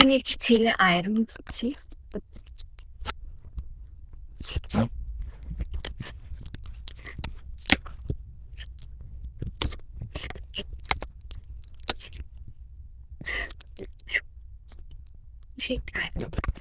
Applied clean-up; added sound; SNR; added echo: neural diffusion model UNIVERSE++.